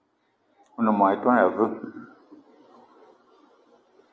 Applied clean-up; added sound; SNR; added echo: none; none; none; none.